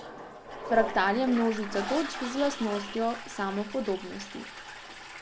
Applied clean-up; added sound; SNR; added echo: none; Toilet flush; 9 dB; none.